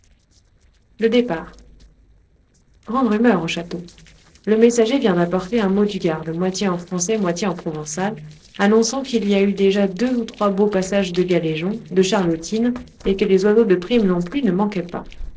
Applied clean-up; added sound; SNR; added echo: neural separator model SepFormer DNS4.